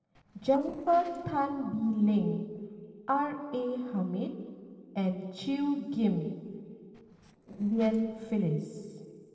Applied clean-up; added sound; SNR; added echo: neural separator model SepFormer DNS4.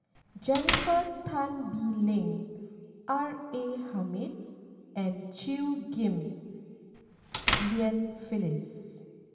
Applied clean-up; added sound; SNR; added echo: none; Door; -1 dB; reverberation time 2.3 s.